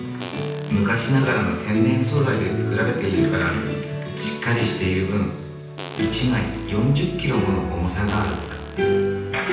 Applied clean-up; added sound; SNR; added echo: none; Fart; 17 dB; reverberation time 0.9 s.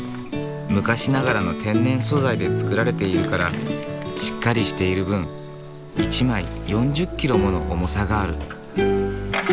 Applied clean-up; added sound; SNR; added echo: none; none; none; none.